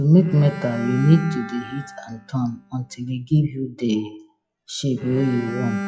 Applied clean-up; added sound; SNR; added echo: classical method log-MMSE.